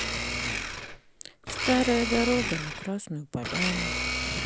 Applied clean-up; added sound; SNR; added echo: none; Domestic sounds, home sounds; 2 dB; none.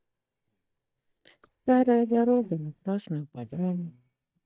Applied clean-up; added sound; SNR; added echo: neural mask model DeepFilterNet 3.